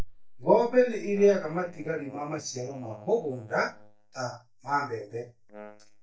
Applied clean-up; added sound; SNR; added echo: neural mask model DeepFilterNet 3.